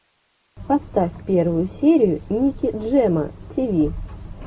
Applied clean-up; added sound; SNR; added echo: none; none; none; none.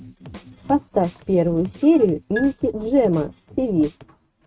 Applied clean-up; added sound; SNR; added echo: neural mask model RNNoise.